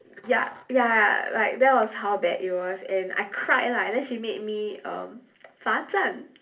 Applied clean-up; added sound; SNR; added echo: none; none; none; reverberation time 0.3 s.